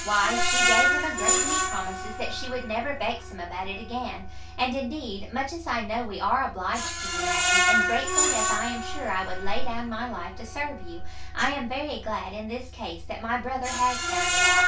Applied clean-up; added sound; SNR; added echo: none; Screech; -1 dB; reverberation time 0.2 s.